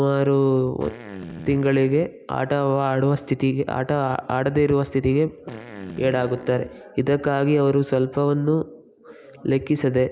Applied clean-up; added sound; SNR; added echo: none; Fart; 16 dB; none.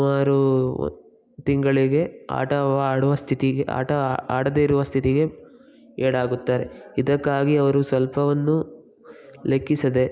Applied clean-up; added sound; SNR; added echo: none; none; none; none.